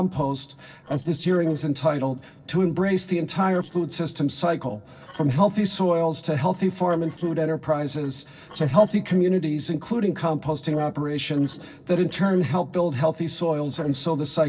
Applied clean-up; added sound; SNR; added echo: neural separator model SepFormer DNS4.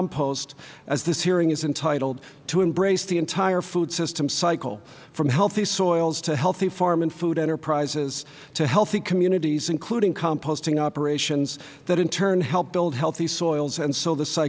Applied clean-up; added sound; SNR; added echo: none; none; none; none.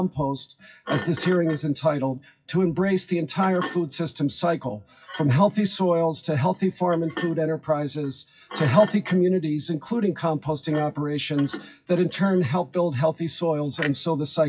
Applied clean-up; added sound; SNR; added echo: classical method WPE with log-MMSE.